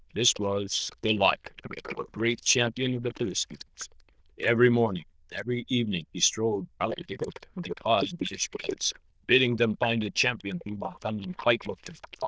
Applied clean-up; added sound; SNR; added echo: neural diffusion model UNIVERSE++.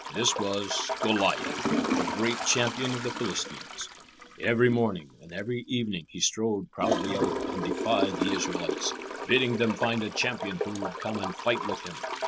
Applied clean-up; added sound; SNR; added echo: none; Toilet flush / Gurgling; 3 dB; none.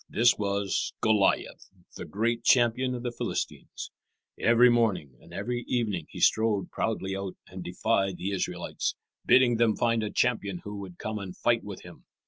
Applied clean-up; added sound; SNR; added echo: none; none; none; none.